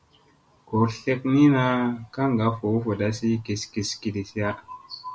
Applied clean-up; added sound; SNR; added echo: none; none; none; none.